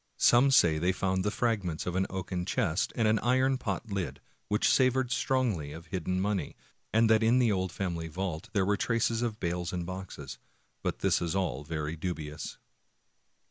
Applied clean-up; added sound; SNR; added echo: none; none; none; none.